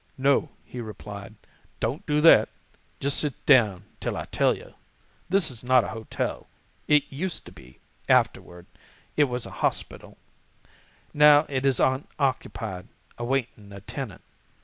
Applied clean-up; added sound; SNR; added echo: none; none; none; none.